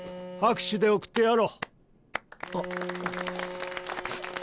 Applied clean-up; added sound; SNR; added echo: none; Bowed string instrument; 11 dB; none.